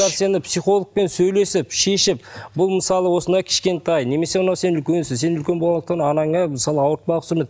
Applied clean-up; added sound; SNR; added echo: none; none; none; none.